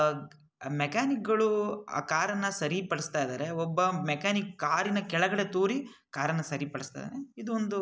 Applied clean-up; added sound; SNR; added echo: none; none; none; none.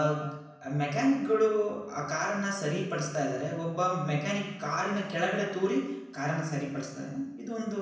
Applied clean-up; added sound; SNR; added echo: none; none; none; reverberation time 0.9 s.